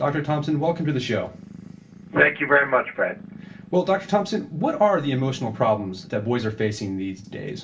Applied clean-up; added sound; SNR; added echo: none; Purr; 20 dB; reverberation time 0.2 s.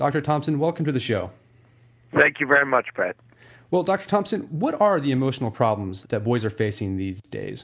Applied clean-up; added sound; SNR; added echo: none; none; none; none.